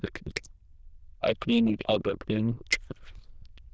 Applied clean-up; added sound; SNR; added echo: neural diffusion model UNIVERSE++.